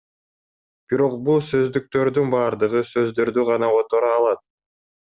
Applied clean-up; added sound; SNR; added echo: none; none; none; none.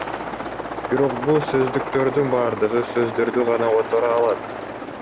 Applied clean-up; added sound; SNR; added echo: none; Aircraft; 7 dB; none.